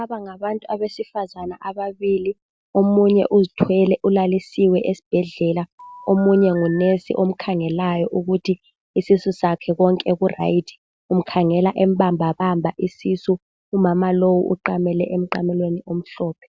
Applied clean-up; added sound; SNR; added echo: none; Telephone; 19 dB; none.